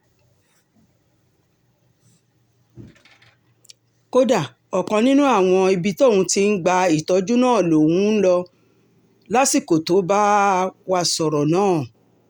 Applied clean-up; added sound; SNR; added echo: none; none; none; none.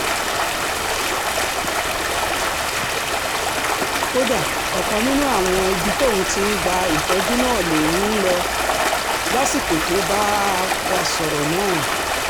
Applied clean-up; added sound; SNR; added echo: none; Stream; -3 dB; none.